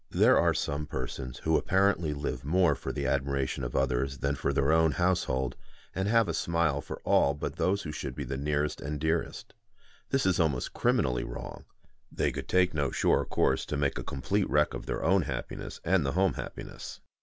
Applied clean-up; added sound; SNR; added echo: none; none; none; none.